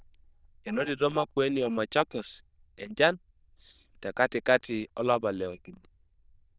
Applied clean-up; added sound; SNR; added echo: neural diffusion model UNIVERSE++.